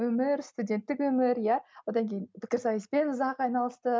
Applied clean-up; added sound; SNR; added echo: none; none; none; none.